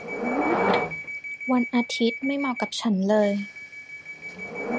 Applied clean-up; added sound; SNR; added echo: none; Subway, metro, underground / Door; 2 dB; none.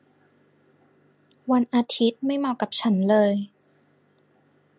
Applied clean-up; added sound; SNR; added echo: none; none; none; none.